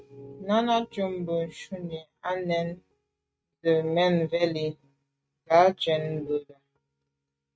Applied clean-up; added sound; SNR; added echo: neural mask model RNNoise.